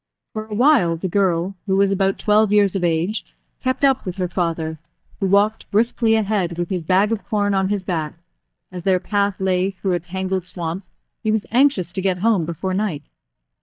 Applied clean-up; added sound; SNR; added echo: neural mask model DeepFilterNet 3.